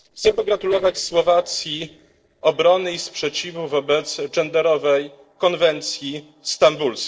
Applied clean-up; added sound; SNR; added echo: neural separator model SepFormer DNS4.